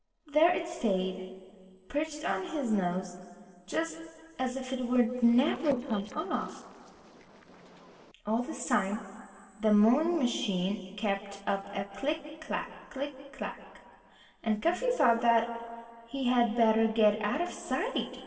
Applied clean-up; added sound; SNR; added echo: neural separator model SepFormer DNS4.